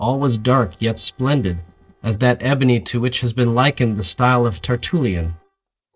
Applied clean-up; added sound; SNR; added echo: neural separator model SepFormer DNS4.